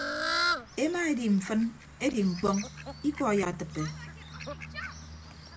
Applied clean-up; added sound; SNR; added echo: none; Fowl; 6 dB; none.